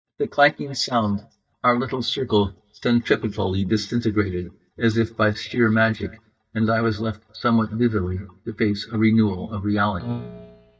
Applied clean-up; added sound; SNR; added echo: neural mask model DeepFilterNet 3.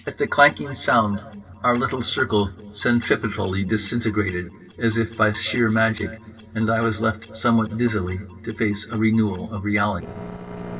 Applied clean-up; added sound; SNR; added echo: neural separator model SepFormer DNS4.